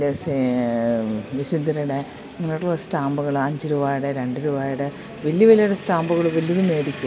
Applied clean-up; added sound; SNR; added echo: none; none; none; none.